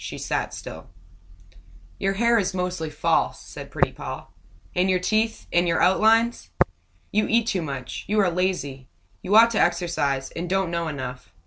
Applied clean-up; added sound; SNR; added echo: none; Tap; 8 dB; none.